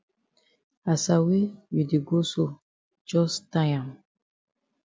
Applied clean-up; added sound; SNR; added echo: none; none; none; none.